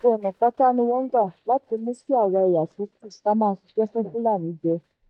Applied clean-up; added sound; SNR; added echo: neural mask model DeepFilterNet 3.